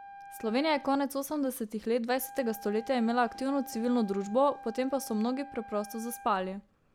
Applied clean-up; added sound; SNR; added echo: none; Wind instrument, woodwind instrument; 17 dB; none.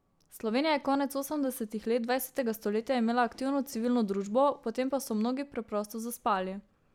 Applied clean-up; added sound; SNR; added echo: none; none; none; none.